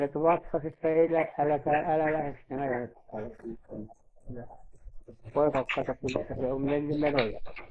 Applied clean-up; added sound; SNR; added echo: neural mask model Resemble Enhance denoiser.